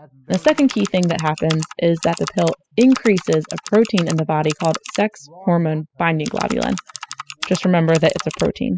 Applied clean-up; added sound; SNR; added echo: classical method spectral subtraction.